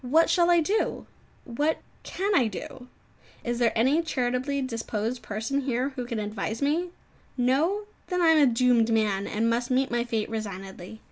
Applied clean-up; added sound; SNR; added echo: none; none; none; none.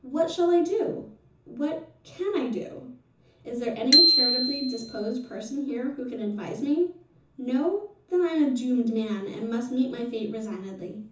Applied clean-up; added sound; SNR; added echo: none; Bicycle bell; -3 dB; reverberation time 0.6 s.